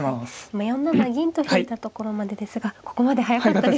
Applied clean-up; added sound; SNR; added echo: none; none; none; none.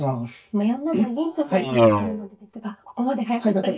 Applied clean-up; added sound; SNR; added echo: neural mask model DeepFilterNet 3.